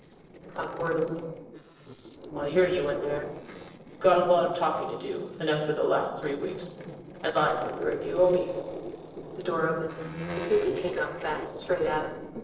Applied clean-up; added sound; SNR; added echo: neural separator model SepFormer DNS4.